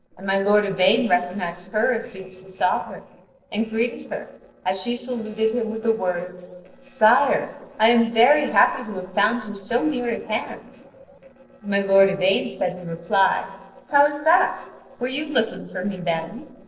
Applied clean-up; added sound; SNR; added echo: neural separator model SepFormer DNS4.